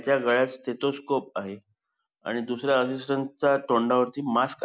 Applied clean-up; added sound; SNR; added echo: none; none; none; none.